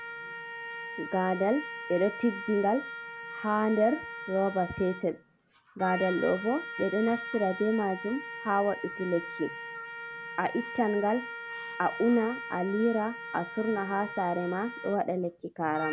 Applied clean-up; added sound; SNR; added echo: none; Trumpet; 10 dB; none.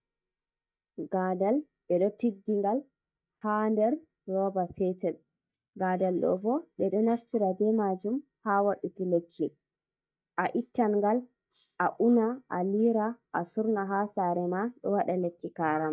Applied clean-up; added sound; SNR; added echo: neural mask model DeepFilterNet 3.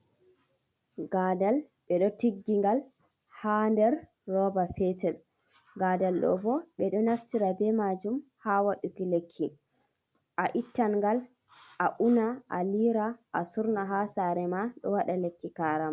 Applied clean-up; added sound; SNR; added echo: none; none; none; none.